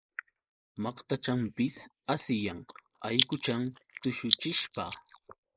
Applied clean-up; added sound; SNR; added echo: neural mask model Resemble Enhance denoiser.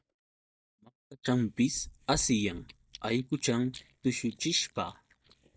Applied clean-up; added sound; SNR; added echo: neural mask model DeepFilterNet 3.